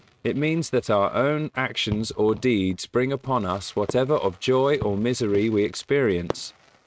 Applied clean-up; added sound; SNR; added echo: neural mask model RNNoise.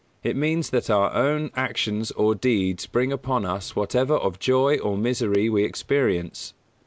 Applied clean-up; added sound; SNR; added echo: none; none; none; none.